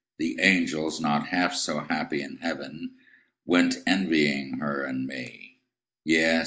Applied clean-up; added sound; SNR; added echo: none; none; none; none.